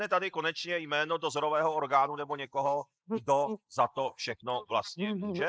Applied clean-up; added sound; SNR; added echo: neural mask model Resemble Enhance denoiser.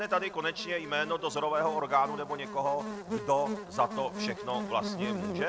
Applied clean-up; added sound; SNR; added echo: none; Buzz; 7 dB; none.